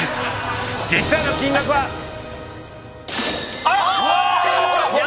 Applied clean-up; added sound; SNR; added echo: none; none; none; none.